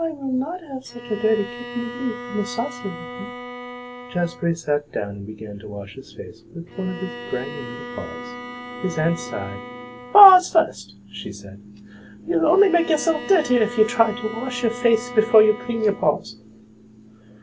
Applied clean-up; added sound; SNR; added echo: none; Bowed string instrument; 14 dB; none.